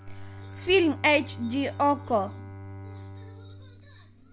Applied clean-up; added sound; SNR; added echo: none; Bowed string instrument; 13 dB; none.